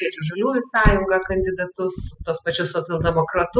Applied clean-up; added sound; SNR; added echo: classical method spectral subtraction.